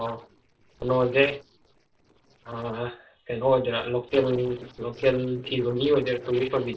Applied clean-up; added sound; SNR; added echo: neural separator model SepFormer DNS4.